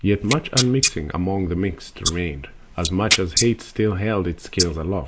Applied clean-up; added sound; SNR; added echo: neural mask model Resemble Enhance denoiser.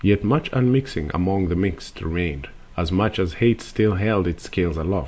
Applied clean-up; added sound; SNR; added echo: none; none; none; none.